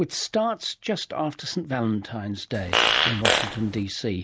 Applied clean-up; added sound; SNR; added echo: none; Fart; -4 dB; none.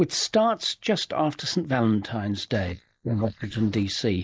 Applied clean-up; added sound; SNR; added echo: neural mask model Resemble Enhance denoiser.